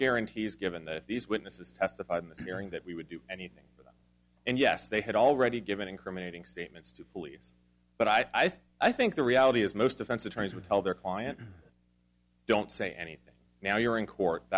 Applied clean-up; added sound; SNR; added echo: none; Cough; 15 dB; none.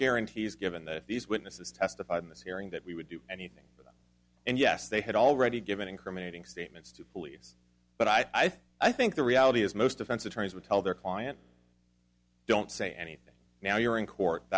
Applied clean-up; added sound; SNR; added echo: none; none; none; none.